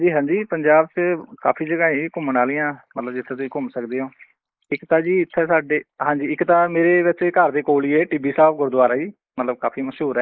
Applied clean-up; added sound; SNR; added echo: neural mask model Resemble Enhance denoiser.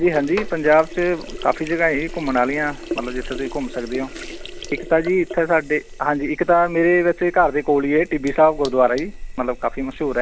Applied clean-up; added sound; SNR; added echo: none; Sink (filling or washing); 13 dB; none.